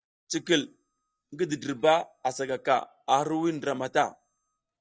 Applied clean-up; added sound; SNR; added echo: neural mask model DeepFilterNet 3.